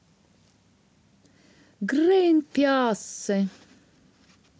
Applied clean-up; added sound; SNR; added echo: none; none; none; none.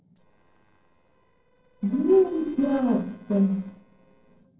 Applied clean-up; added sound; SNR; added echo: neural separator model SepFormer DNS4.